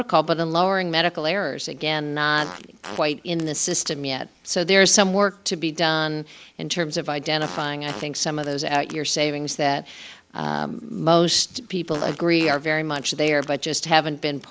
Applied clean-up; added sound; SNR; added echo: none; Fart; 19 dB; none.